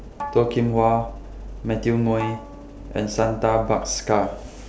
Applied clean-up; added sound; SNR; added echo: none; Bowed string instrument; 16 dB; none.